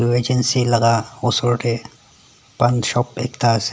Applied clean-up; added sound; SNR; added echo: none; none; none; none.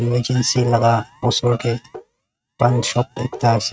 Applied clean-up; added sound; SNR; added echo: neural mask model RNNoise.